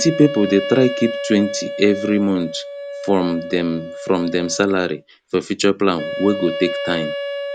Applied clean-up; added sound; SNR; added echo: none; Wind instrument, woodwind instrument; 8 dB; none.